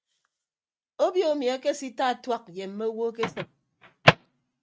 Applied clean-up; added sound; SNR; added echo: neural mask model RNNoise.